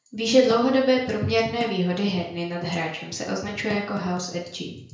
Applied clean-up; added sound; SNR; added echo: none; none; none; reverberation time 0.5 s.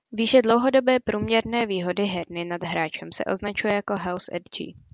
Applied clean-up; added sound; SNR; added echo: none; none; none; none.